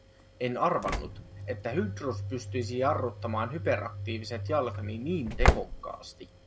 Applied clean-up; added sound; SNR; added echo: none; Slam / Engine; 1 dB; none.